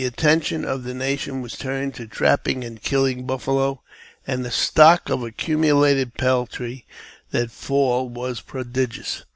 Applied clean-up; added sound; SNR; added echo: none; none; none; none.